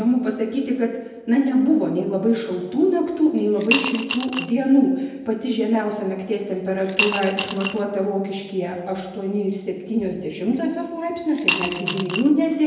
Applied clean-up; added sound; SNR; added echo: none; Coin (dropping) / Glass; 5 dB; reverberation time 1.0 s.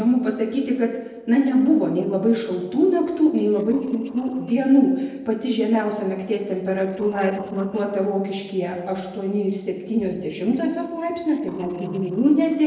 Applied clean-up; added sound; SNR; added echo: neural separator model SepFormer DNS4.